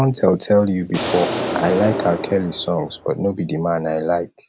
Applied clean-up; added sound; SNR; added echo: none; Explosion; 6 dB; none.